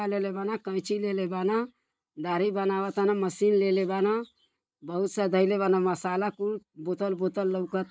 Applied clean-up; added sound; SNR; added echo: neural mask model Resemble Enhance denoiser.